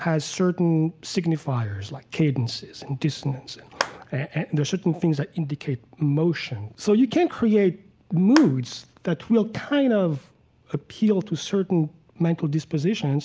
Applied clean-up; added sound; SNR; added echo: none; Clapping; 12 dB; none.